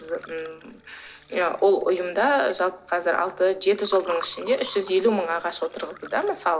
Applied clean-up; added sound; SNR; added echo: none; Fill (with liquid) / Water; 19 dB; none.